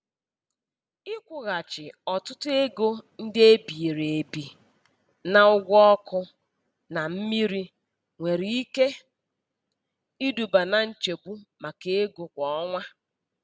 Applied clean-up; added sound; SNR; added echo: none; none; none; none.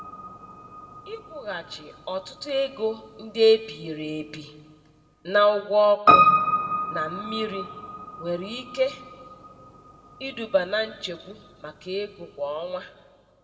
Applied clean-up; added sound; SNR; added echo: none; Piano; 1 dB; reverberation time 1.2 s.